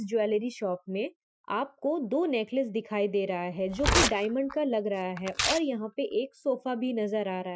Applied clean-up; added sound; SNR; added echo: classical method Wiener filter.